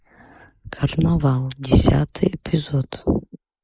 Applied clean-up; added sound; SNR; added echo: neural mask model Resemble Enhance denoiser.